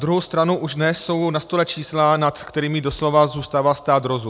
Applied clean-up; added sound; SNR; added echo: none; none; none; none.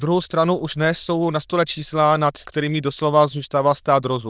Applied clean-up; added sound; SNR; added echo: neural diffusion model UNIVERSE++.